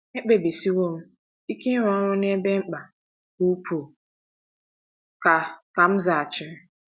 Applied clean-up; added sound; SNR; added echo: none; none; none; none.